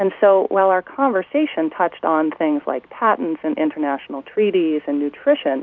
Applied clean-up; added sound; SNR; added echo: none; none; none; none.